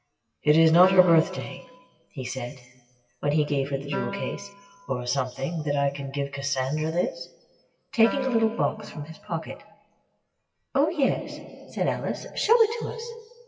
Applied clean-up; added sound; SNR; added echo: classical method WPE with log-MMSE.